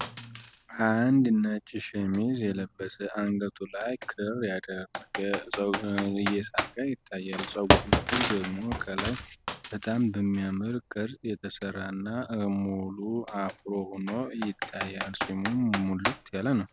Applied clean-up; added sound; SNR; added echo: none; Computer keyboard; 5 dB; none.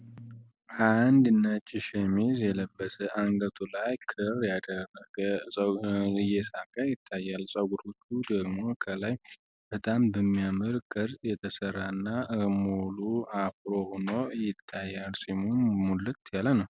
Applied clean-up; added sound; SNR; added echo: none; none; none; none.